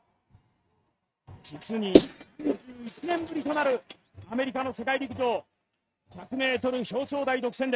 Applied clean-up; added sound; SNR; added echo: neural mask model RNNoise.